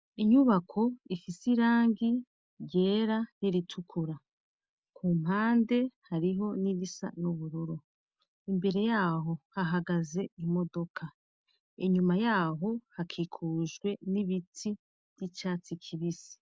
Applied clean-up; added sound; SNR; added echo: none; none; none; none.